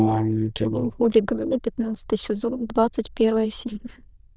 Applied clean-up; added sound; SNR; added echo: neural diffusion model UNIVERSE++.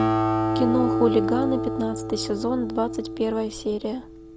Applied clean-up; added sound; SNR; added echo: none; Acoustic guitar; 0 dB; none.